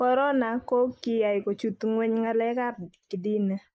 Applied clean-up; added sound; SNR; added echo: neural mask model Resemble Enhance denoiser.